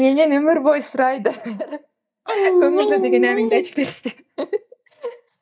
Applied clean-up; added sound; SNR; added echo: neural mask model DeepFilterNet 3.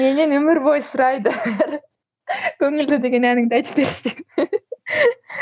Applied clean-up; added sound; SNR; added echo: none; none; none; none.